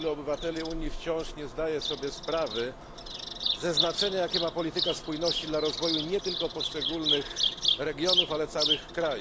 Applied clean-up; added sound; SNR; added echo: none; Bird vocalization, bird call, bird song; 0 dB; none.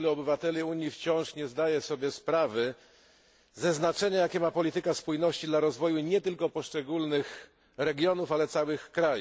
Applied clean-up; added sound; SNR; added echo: none; none; none; none.